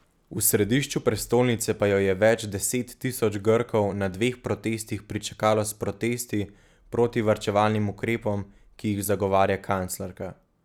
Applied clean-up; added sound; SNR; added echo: none; none; none; none.